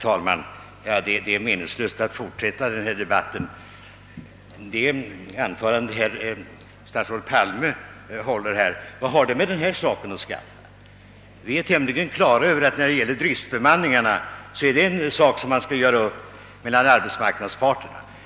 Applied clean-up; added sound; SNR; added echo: none; none; none; none.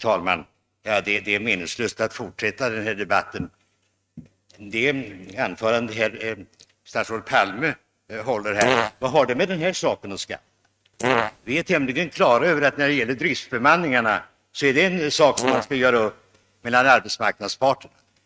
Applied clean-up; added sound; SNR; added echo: neural mask model RNNoise.